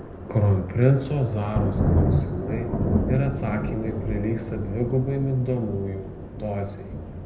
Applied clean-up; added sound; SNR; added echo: none; Thunder; 1 dB; reverberation time 0.6 s.